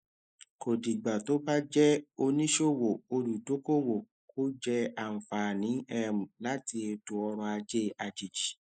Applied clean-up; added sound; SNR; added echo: neural mask model Resemble Enhance denoiser.